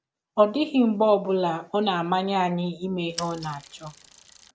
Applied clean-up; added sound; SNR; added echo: none; Mechanisms / Bicycle; 17 dB; none.